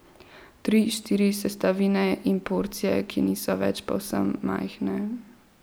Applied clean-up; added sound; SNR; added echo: none; none; none; none.